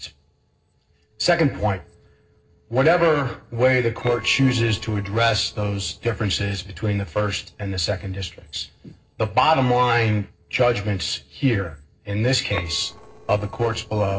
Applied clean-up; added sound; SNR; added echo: neural separator model SepFormer DNS4.